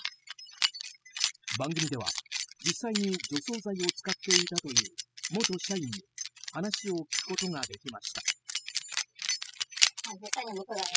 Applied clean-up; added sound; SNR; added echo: classical method spectral subtraction.